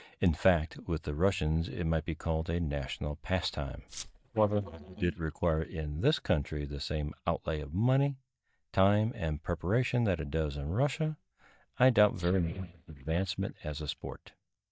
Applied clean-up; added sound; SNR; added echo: neural mask model DeepFilterNet 3.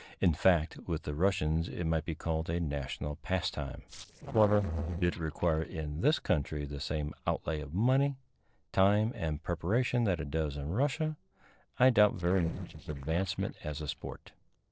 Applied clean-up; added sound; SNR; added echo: neural separator model SepFormer DNS4.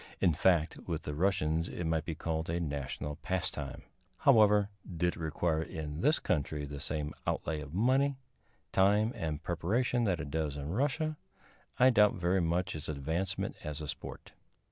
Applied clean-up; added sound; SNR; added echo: none; none; none; none.